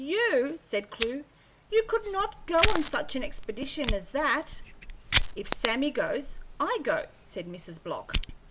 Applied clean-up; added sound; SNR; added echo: none; Fire; 1 dB; none.